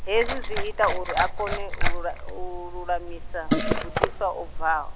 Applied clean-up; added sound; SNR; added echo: none; Fart + Liquid; -3 dB; none.